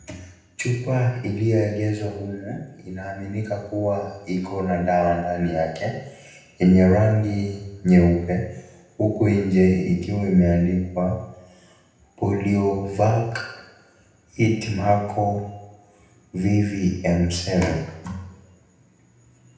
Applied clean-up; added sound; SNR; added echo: none; none; none; reverberation time 0.8 s.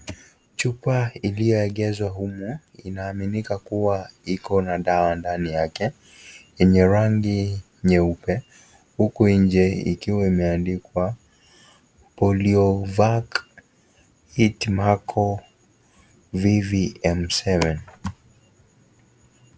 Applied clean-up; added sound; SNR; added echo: none; none; none; none.